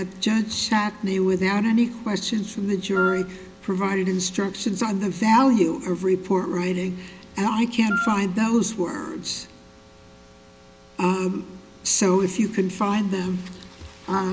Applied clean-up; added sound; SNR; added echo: none; Wind instrument, woodwind instrument; 6 dB; none.